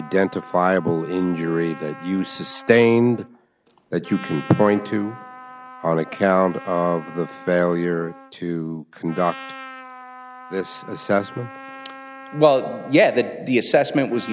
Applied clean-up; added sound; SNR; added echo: none; Trumpet; 18 dB; none.